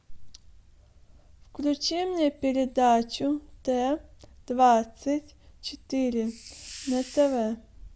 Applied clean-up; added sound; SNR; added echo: none; Hiss; 17 dB; none.